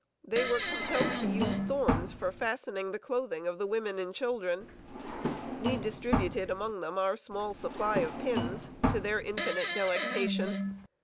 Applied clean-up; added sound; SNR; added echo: none; Drawer open or close + Fart; 0 dB; none.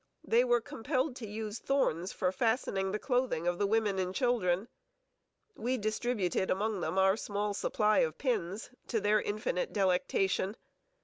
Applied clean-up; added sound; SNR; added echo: none; none; none; none.